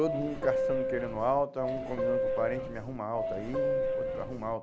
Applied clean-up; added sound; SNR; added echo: none; Subway, metro, underground / Doorbell; -2 dB; none.